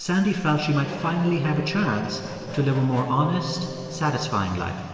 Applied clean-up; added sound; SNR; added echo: none; Race car, auto racing / Accelerating, revving, vroom; 14 dB; reverberation time 2.8 s.